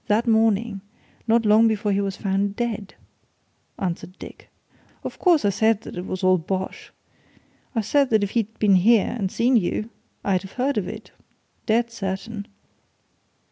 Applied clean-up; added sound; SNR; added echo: none; none; none; none.